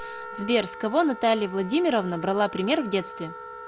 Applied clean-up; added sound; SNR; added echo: none; Wind instrument, woodwind instrument; 13 dB; none.